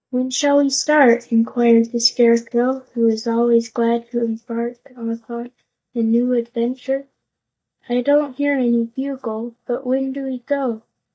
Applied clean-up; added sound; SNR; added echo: neural mask model DeepFilterNet 3.